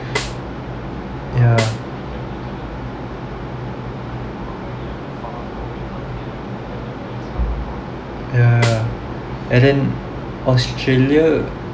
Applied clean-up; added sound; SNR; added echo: none; Snare drum; 12 dB; none.